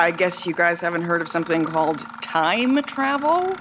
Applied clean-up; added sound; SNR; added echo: none; Mechanisms; 16 dB; none.